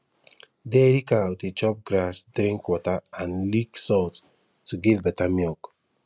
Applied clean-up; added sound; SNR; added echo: none; none; none; none.